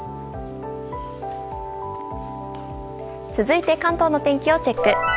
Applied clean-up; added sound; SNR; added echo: none; none; none; none.